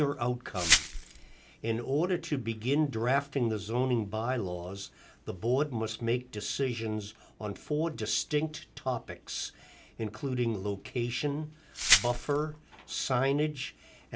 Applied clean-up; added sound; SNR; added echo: none; Glass; -1 dB; none.